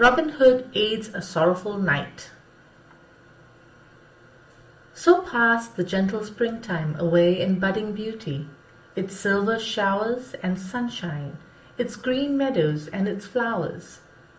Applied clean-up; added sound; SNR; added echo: none; none; none; reverberation time 0.4 s.